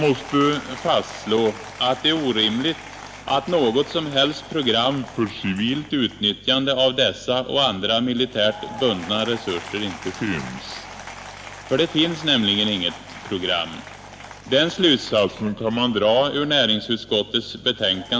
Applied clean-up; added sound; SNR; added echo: none; Applause / Crowd; 17 dB; reverberation time 1.1 s.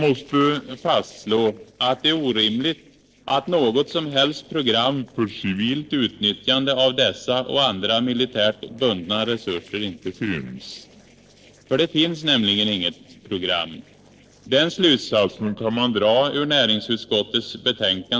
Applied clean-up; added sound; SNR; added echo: neural separator model SepFormer DNS4.